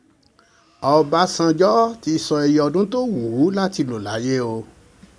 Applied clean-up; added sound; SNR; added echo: none; none; none; none.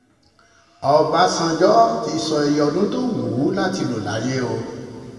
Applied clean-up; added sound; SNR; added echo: none; none; none; reverberation time 2.2 s.